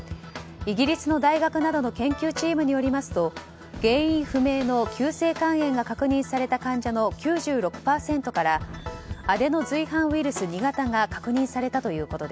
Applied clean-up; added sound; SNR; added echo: none; Wind; 15 dB; none.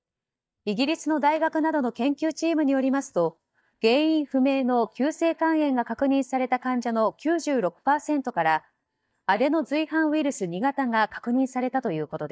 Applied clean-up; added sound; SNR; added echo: neural mask model DeepFilterNet 3.